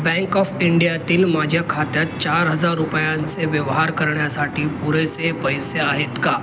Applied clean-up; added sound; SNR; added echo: none; Car; 20 dB; none.